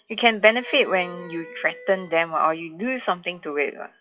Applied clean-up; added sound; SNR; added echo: classical method WPE with log-MMSE.